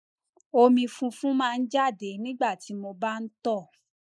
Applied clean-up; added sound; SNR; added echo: neural mask model Resemble Enhance denoiser.